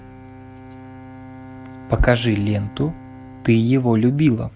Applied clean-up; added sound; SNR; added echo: none; Bowed string instrument; 19 dB; none.